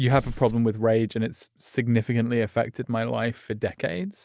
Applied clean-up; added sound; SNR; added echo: none; Tearing; 13 dB; none.